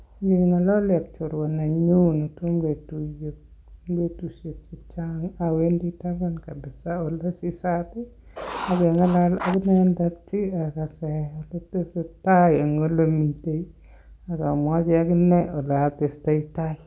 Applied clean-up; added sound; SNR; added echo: none; Writing; 10 dB; none.